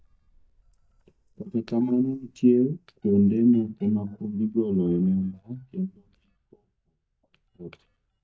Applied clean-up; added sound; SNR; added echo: neural mask model DeepFilterNet 3.